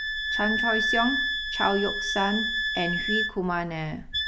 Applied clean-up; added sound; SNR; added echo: none; Wind instrument, woodwind instrument; 0 dB; none.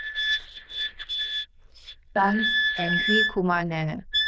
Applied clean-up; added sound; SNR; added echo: neural diffusion model UNIVERSE++.